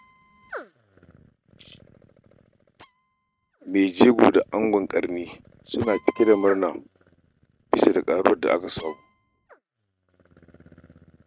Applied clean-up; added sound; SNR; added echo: neural mask model RNNoise.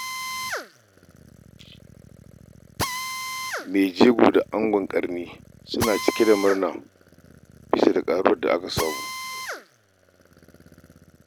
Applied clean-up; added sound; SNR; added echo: none; Drill; 10 dB; none.